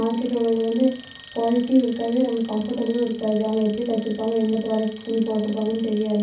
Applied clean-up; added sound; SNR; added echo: none; Alarm; 20 dB; reverberation time 0.7 s.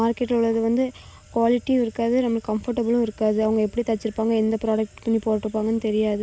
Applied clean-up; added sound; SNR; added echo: none; none; none; none.